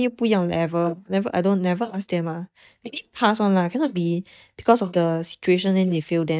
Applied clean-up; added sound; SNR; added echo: neural mask model DeepFilterNet 3.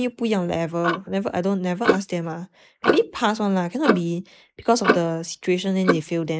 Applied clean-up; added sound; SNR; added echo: neural mask model Resemble Enhance denoiser.